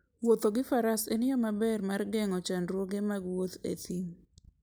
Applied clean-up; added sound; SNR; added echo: none; none; none; none.